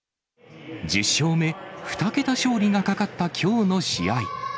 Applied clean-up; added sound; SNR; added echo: none; none; none; none.